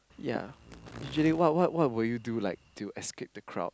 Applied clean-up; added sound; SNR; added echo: none; Insect; 19 dB; none.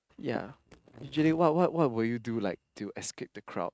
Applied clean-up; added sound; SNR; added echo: neural mask model RNNoise.